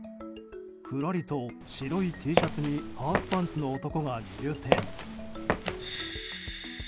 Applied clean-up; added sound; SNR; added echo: none; Walk, footsteps; 0 dB; none.